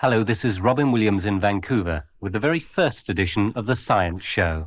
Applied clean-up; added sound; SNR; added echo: neural mask model Resemble Enhance denoiser.